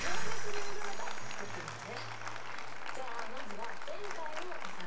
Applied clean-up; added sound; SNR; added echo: none; Applause; 13 dB; reverberation time 0.2 s.